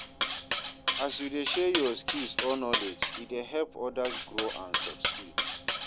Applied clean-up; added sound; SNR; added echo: none; Cutlery, silverware; -2 dB; none.